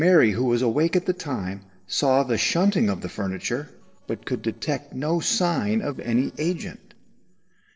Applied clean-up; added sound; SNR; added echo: neural separator model SepFormer DNS4.